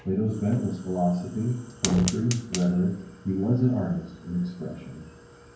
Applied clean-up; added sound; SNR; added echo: none; Fire; 12 dB; reverberation time 0.9 s.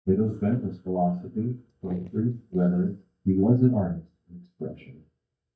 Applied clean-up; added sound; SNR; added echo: neural mask model DeepFilterNet 3.